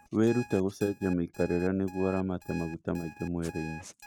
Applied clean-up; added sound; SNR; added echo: neural mask model RNNoise.